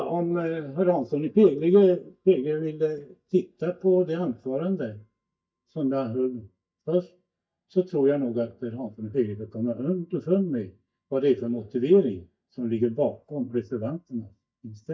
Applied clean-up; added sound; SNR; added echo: neural mask model DeepFilterNet 3.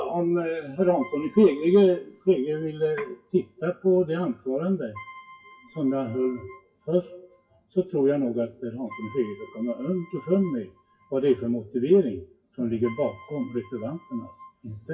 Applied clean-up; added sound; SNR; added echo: classical method WPE with log-MMSE.